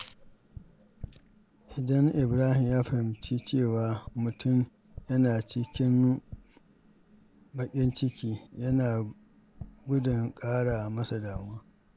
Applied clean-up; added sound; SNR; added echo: none; Tap; 19 dB; none.